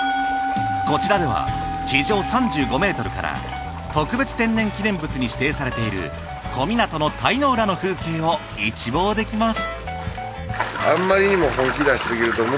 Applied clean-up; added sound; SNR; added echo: none; Musical instrument; 9 dB; none.